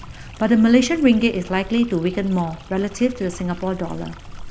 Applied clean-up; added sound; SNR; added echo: none; Stream; 16 dB; none.